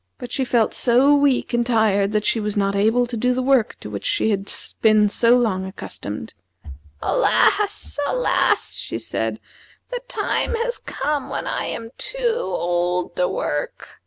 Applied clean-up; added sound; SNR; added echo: none; none; none; none.